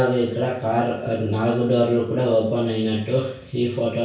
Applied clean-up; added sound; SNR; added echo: none; none; none; reverberation time 0.6 s.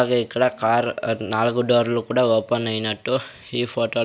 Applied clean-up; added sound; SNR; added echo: none; none; none; none.